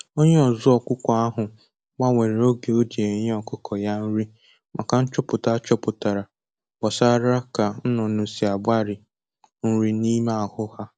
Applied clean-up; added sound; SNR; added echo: none; none; none; none.